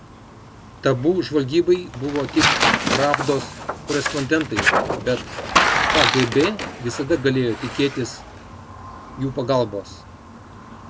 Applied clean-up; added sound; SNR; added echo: none; Tearing; 1 dB; none.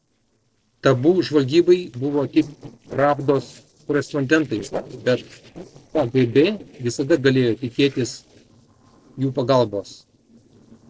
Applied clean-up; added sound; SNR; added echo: neural separator model SepFormer DNS4.